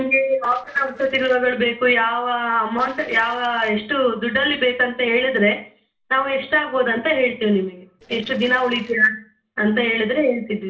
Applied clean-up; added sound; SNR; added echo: neural separator model SepFormer DNS4.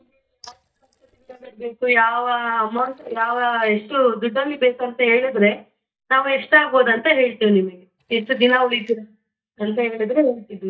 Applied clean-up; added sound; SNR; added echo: neural mask model DeepFilterNet 3.